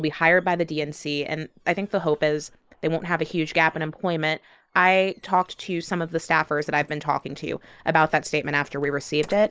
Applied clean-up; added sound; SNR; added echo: neural mask model Resemble Enhance denoiser.